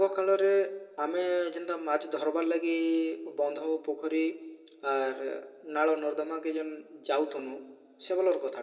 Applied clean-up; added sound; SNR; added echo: none; none; none; reverberation time 2.9 s.